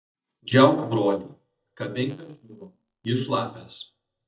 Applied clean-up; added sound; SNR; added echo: neural mask model DeepFilterNet 3.